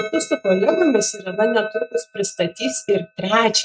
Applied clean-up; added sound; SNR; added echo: neural mask model RNNoise.